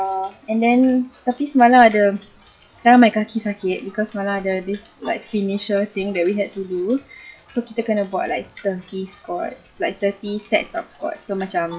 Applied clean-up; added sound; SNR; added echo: classical method WPE with log-MMSE.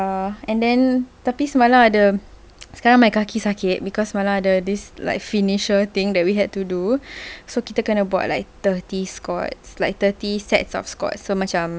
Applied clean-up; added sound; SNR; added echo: none; none; none; none.